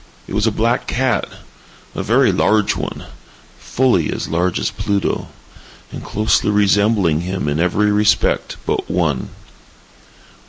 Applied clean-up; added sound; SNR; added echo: none; none; none; none.